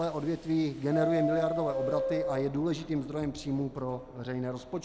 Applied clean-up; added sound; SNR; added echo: none; Subway, metro, underground; 4 dB; none.